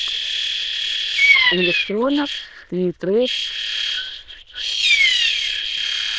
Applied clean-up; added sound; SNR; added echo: neural diffusion model UNIVERSE++.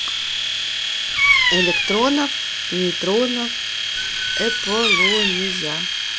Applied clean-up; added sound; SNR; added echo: none; Domestic sounds, home sounds + Bird vocalization, bird call, bird song; -4 dB; none.